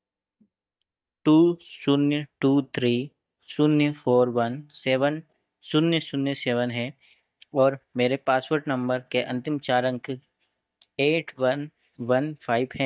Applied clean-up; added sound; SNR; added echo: neural mask model DeepFilterNet 3.